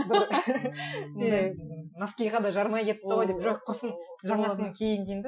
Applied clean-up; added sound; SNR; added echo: classical method Wiener filter.